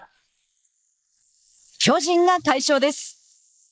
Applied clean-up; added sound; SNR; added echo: neural mask model Resemble Enhance denoiser.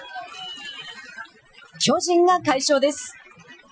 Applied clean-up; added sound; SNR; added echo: classical method Wiener filter.